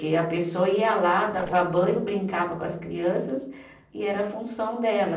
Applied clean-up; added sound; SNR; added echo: neural separator model SepFormer DNS4.